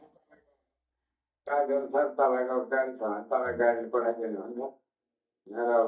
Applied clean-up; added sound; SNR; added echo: neural mask model DeepFilterNet 3.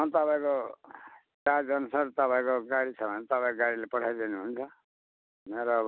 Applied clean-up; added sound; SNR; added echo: none; none; none; none.